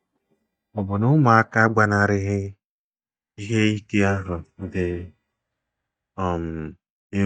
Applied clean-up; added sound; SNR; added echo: neural mask model DeepFilterNet 3.